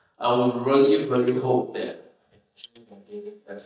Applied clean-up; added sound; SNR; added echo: neural mask model DeepFilterNet 3.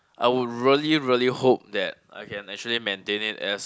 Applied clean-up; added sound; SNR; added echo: none; none; none; none.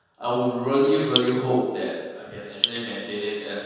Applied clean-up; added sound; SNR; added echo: none; Drip; 2 dB; reverberation time 1.2 s.